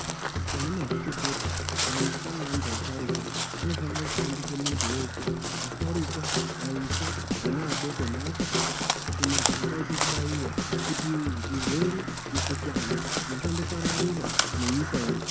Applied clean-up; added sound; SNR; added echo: none; Drum kit + Crow; -4 dB; none.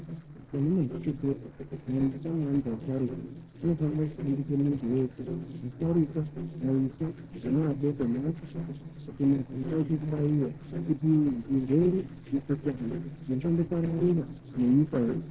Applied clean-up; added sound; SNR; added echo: neural separator model SepFormer DNS4.